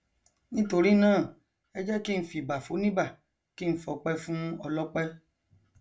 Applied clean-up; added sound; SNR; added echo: none; none; none; reverberation time 0.2 s.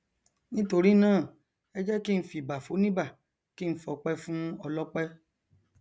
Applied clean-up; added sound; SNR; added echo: none; none; none; none.